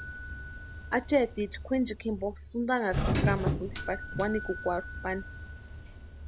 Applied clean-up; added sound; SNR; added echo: none; Doorbell; 3 dB; none.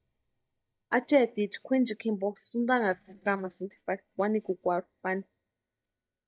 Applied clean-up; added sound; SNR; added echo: neural mask model DeepFilterNet 3.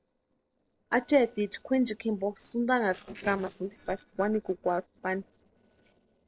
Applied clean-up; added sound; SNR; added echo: neural separator model SepFormer DNS4.